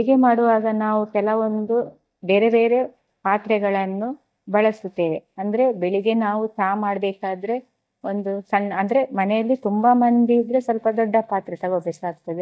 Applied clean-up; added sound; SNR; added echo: neural mask model DeepFilterNet 3.